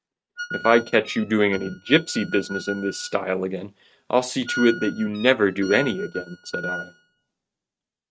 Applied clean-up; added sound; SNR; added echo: neural mask model RNNoise.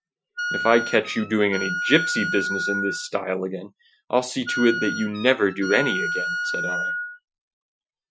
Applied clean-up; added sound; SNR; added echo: classical method Wiener filter.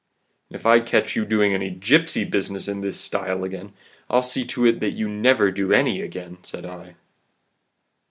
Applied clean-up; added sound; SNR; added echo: none; none; none; none.